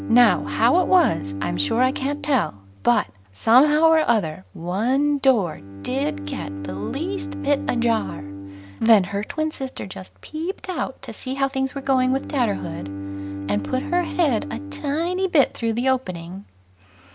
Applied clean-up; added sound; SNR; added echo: none; Bowed string instrument; 10 dB; none.